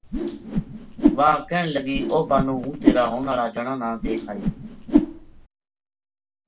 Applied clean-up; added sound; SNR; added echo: none; Whoosh, swoosh, swish; -1 dB; reverberation time 0.2 s.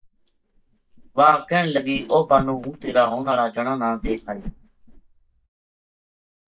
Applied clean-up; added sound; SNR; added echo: neural mask model DeepFilterNet 3.